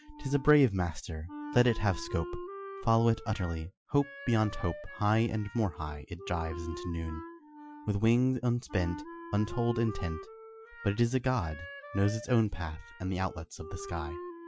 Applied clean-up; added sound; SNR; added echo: classical method Wiener filter.